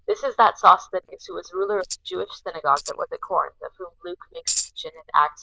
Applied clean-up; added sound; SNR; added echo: neural diffusion model UNIVERSE++.